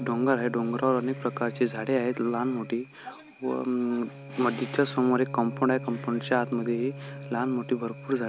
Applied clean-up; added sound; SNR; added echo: none; Bowed string instrument; 13 dB; none.